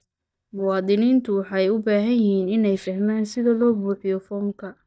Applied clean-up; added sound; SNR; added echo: neural mask model DeepFilterNet 3.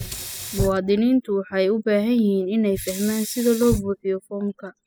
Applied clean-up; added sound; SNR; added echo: classical method spectral subtraction.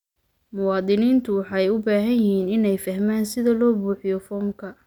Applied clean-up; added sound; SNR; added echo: none; none; none; none.